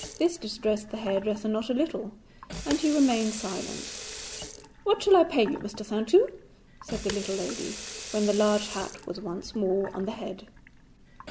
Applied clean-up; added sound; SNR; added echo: none; Sink (filling or washing) / Water tap, faucet; 13 dB; none.